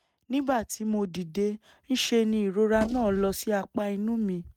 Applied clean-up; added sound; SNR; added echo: neural mask model RNNoise.